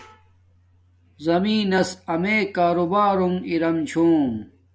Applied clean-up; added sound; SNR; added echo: none; none; none; none.